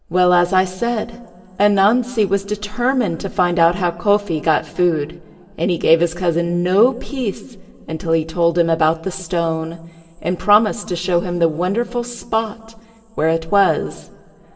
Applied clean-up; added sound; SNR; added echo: none; none; none; reverberation time 2.2 s.